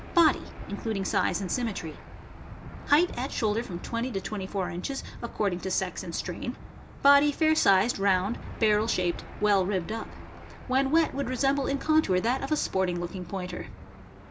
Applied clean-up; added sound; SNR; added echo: none; Engine / Aircraft; 14 dB; none.